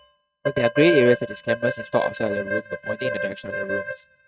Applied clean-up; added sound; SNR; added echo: neural mask model RNNoise.